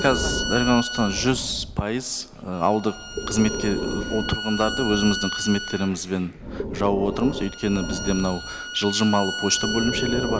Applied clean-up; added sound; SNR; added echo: none; Bowed string instrument + Breathing; 6 dB; none.